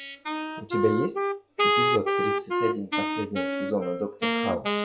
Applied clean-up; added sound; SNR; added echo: classical method log-MMSE.